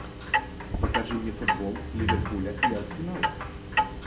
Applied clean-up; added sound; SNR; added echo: none; Clock; -4 dB; reverberation time 0.6 s.